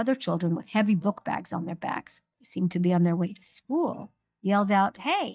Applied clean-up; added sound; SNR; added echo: neural mask model DeepFilterNet 3.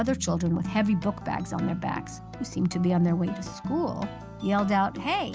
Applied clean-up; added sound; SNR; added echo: none; none; none; none.